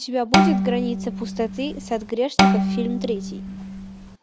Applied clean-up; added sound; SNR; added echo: none; Bowed string instrument; -4 dB; none.